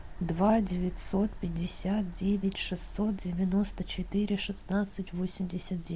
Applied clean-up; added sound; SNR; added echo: none; none; none; none.